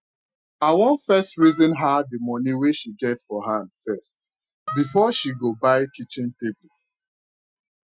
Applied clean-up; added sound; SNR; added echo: classical method Wiener filter.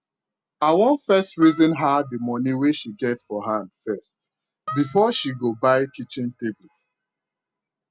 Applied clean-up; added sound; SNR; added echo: none; Harp; 17 dB; none.